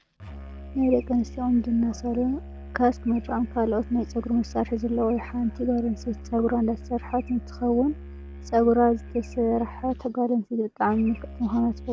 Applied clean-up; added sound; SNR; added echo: none; Musical instrument; 14 dB; none.